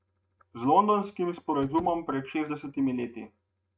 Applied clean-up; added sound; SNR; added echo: neural mask model RNNoise.